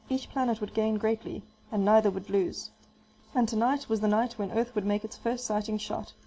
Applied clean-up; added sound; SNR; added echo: none; none; none; none.